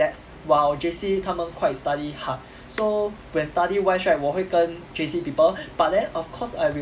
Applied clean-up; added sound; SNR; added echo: none; none; none; none.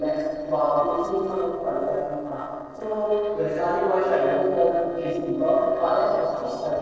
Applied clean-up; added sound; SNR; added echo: neural separator model SepFormer DNS4.